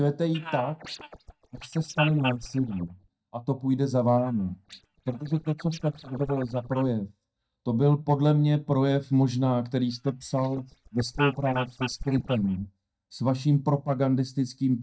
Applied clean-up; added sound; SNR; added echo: neural mask model DeepFilterNet 3.